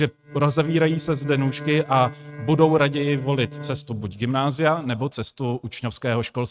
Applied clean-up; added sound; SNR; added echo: neural mask model RNNoise.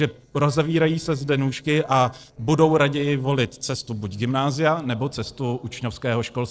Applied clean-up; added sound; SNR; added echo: neural separator model SepFormer DNS4.